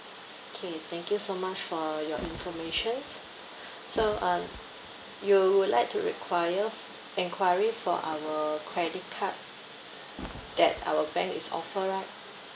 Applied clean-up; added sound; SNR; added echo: none; Fireworks; 16 dB; none.